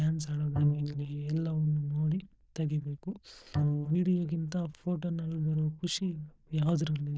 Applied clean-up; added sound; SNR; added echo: neural diffusion model UNIVERSE++.